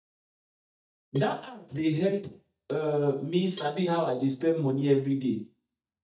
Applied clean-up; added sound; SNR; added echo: neural mask model DeepFilterNet 3.